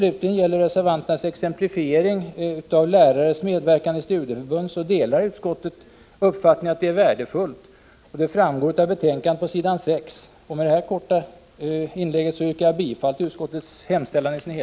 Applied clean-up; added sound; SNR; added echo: none; none; none; none.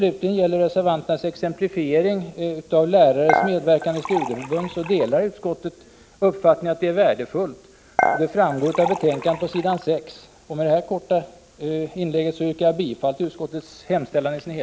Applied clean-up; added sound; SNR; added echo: none; Dishes, pots, and pans / Chink, clink; 5 dB; none.